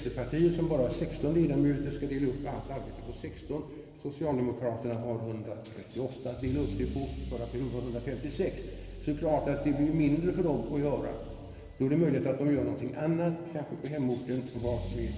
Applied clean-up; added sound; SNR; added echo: none; Engine starting / Accelerating, revving, vroom / Car; 12 dB; reverberation time 2.1 s.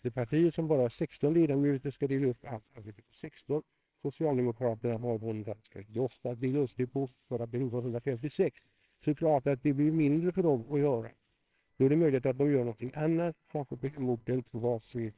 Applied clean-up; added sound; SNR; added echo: neural separator model SepFormer WHAMR!.